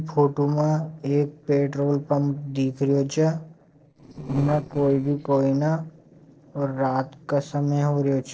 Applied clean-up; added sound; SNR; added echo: neural separator model SepFormer DNS4.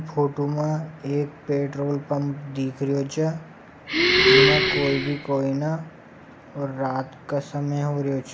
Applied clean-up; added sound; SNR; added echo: none; Breathing; -5 dB; none.